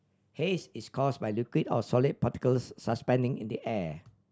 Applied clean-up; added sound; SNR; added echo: none; none; none; none.